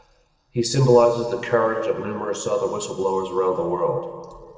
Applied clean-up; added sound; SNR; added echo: none; none; none; reverberation time 2.0 s.